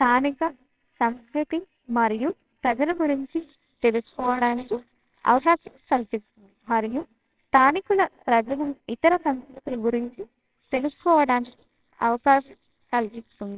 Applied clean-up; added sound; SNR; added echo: neural separator model SepFormer WHAMR!.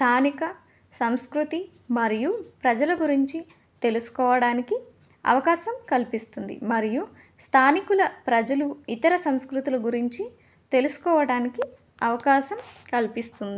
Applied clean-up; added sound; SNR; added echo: none; none; none; none.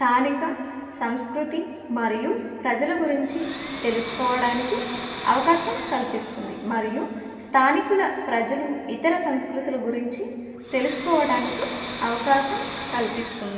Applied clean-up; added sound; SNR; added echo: none; Domestic sounds, home sounds; 13 dB; reverberation time 2.5 s.